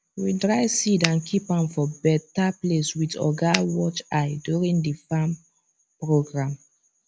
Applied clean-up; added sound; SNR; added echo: none; Finger snapping; 5 dB; none.